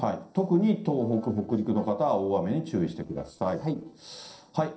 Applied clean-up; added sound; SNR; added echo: neural separator model SepFormer DNS4.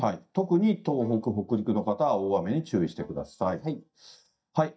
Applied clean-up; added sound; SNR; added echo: neural mask model DeepFilterNet 3.